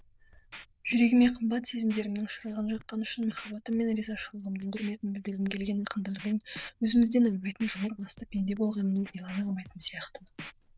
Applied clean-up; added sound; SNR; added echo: neural diffusion model UNIVERSE++.